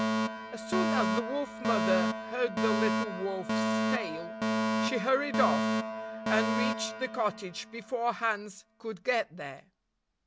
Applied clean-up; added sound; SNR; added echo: none; Alarm; -1 dB; none.